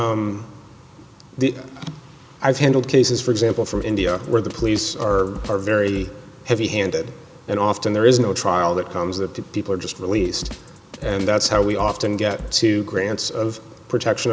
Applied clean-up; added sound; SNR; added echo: none; Drum kit; 18 dB; none.